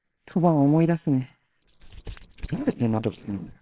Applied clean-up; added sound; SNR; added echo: neural separator model SepFormer WHAMR!.